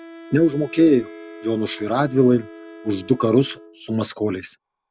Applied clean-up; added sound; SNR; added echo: none; Wind instrument, woodwind instrument + Wind instrument, woodwind instrument; 20 dB; none.